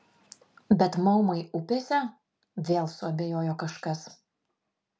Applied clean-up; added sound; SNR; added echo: none; none; none; none.